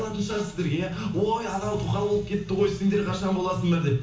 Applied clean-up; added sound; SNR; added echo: none; none; none; reverberation time 0.8 s.